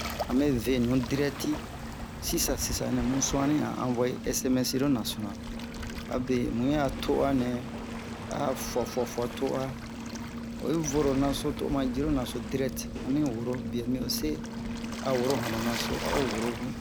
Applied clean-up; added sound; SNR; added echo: none; Waves, surf; 6 dB; none.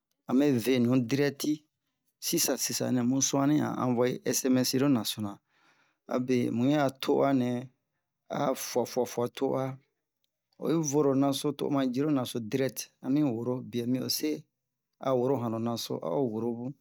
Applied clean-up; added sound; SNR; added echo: none; none; none; none.